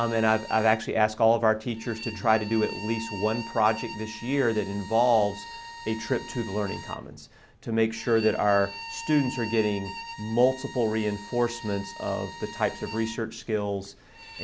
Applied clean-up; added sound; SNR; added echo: none; Bowed string instrument; 14 dB; none.